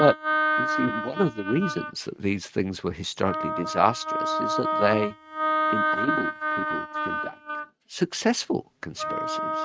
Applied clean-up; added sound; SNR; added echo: neural mask model RNNoise.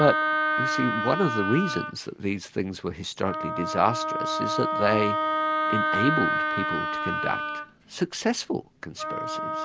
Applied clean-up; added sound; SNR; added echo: none; Wind instrument, woodwind instrument; 0 dB; none.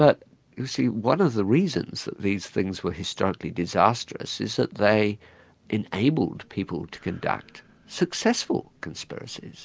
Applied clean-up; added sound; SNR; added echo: none; none; none; none.